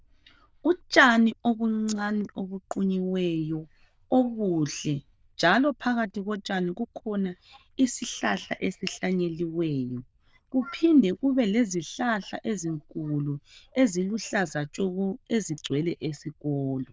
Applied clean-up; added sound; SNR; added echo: neural diffusion model UNIVERSE++.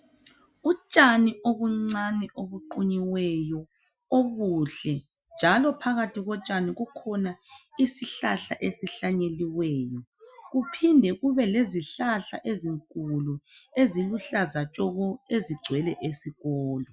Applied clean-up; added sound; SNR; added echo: classical method Wiener filter.